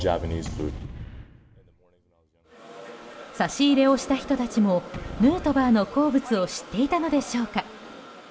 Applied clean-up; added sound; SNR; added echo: none; Gunshot, gunfire / Boom; 17 dB; reverberation time 0.4 s.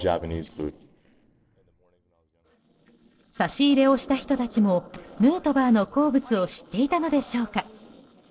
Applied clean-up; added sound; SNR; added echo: neural separator model SepFormer DNS4.